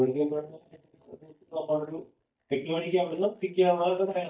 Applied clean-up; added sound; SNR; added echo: neural mask model DeepFilterNet 3.